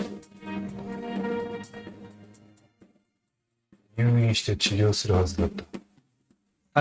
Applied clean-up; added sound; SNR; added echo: neural mask model RNNoise.